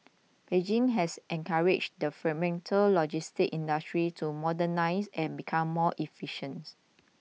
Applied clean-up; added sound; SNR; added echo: none; none; none; none.